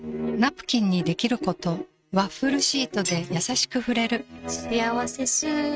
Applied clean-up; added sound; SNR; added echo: neural mask model RNNoise.